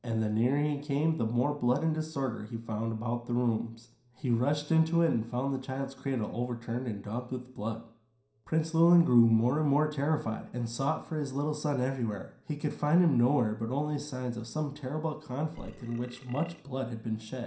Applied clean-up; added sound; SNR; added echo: none; Burping, eructation; 19 dB; reverberation time 0.5 s.